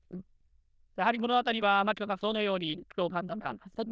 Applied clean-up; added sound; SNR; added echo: neural diffusion model UNIVERSE++.